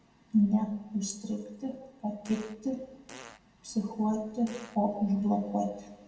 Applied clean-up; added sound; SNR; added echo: none; Fart; 19 dB; reverberation time 0.7 s.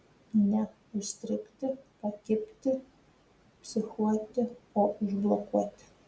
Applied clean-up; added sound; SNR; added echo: none; none; none; none.